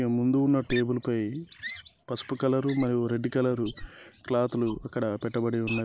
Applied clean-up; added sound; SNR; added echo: neural mask model Resemble Enhance denoiser.